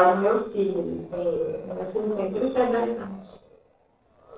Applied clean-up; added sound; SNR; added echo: neural separator model SepFormer DNS4.